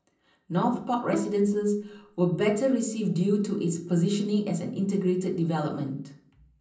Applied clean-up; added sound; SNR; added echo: none; Bowed string instrument; 12 dB; reverberation time 0.6 s.